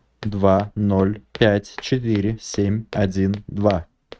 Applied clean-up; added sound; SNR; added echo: neural mask model RNNoise.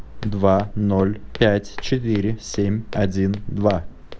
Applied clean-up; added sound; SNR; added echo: none; Walk, footsteps; 10 dB; none.